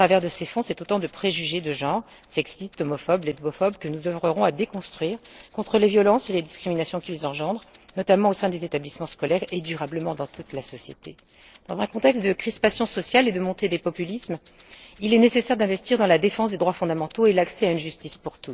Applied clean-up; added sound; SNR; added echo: neural separator model SepFormer DNS4.